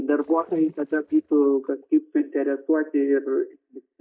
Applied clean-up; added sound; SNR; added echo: neural mask model DeepFilterNet 3.